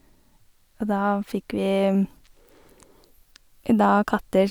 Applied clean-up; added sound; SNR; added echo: none; none; none; none.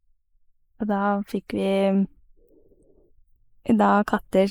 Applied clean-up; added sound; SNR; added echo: neural mask model Resemble Enhance denoiser.